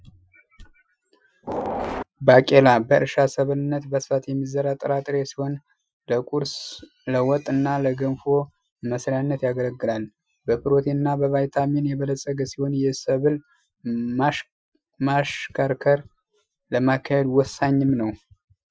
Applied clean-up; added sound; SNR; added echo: classical method Wiener filter.